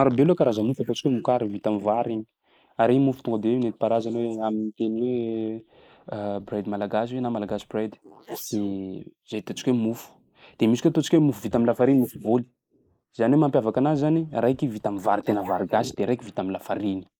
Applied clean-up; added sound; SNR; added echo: neural mask model Resemble Enhance denoiser.